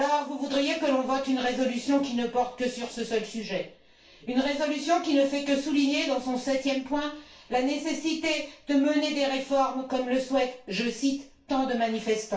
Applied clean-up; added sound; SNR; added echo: none; none; none; reverberation time 0.3 s.